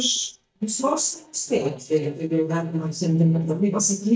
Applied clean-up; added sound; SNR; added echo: neural mask model DeepFilterNet 3.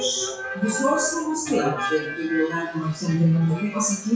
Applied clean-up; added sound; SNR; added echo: classical method WPE with log-MMSE.